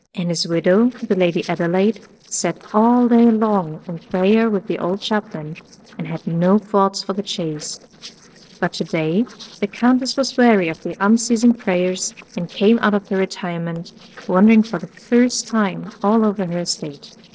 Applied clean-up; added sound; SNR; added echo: neural separator model SepFormer DNS4.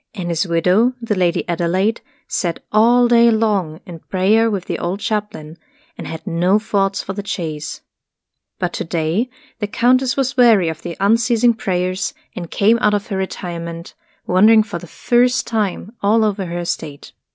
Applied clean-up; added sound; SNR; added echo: none; none; none; none.